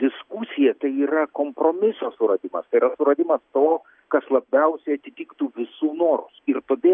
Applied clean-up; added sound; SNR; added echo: none; none; none; none.